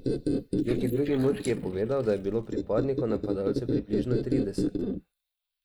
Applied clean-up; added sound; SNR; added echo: neural mask model Resemble Enhance denoiser.